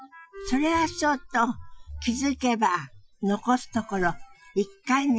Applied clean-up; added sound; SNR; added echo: classical method Wiener filter.